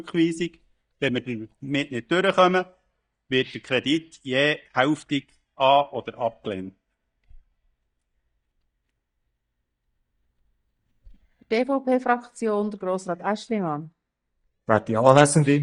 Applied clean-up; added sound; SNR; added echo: neural mask model DeepFilterNet 3.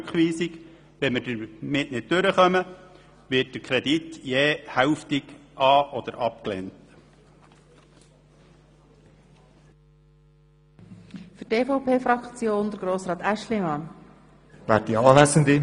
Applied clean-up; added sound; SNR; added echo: none; none; none; none.